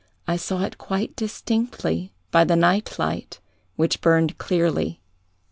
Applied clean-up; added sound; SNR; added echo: none; none; none; none.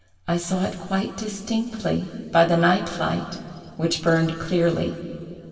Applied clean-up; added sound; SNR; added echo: none; none; none; reverberation time 2.4 s.